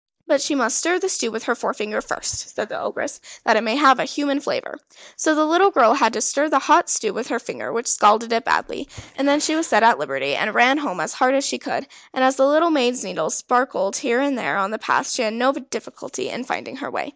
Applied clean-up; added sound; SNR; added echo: neural mask model DeepFilterNet 3.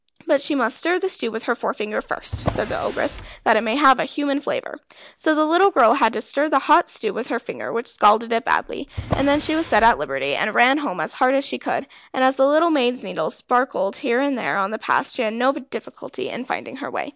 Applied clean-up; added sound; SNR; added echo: none; Drawer open or close; 11 dB; none.